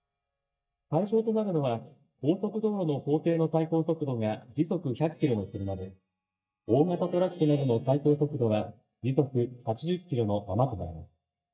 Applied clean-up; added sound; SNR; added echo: neural mask model DeepFilterNet 3.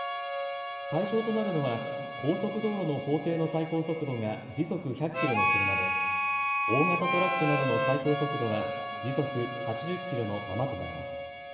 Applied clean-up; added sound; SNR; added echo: none; Harmonica; 0 dB; reverberation time 1.8 s.